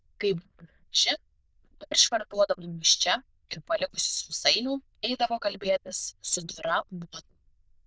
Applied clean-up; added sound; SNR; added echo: neural diffusion model UNIVERSE++.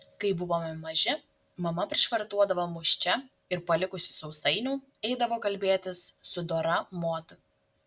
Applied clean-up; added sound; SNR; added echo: none; none; none; none.